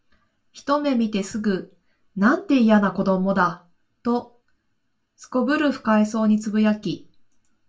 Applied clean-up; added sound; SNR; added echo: none; none; none; reverberation time 0.2 s.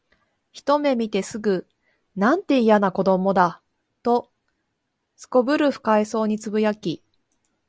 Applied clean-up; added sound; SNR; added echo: none; none; none; none.